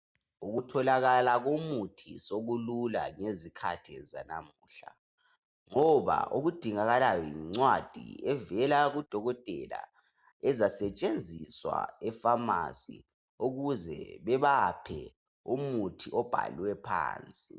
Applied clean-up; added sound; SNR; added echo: none; none; none; none.